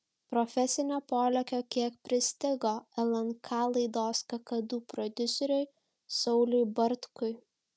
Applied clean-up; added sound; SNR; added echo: none; none; none; none.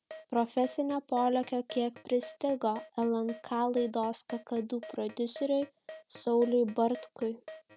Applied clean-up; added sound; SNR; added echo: none; Keyboard (musical); 19 dB; none.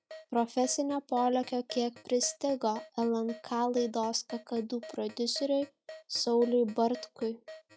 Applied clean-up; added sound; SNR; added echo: classical method log-MMSE.